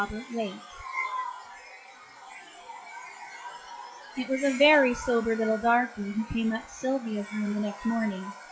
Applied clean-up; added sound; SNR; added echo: classical method log-MMSE.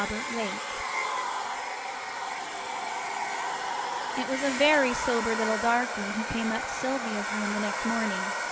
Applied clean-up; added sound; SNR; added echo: none; Domestic sounds, home sounds; 0 dB; none.